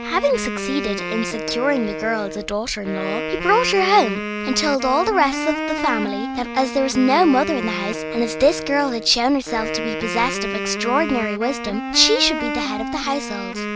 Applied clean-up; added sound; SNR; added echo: none; Wind instrument, woodwind instrument; 6 dB; none.